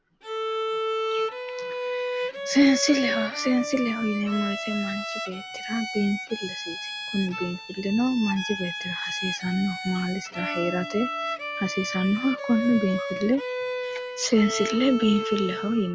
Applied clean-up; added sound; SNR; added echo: none; Bowed string instrument; 5 dB; none.